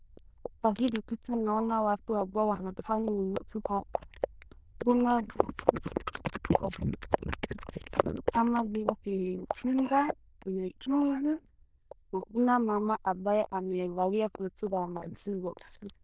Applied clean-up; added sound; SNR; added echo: neural diffusion model UNIVERSE++.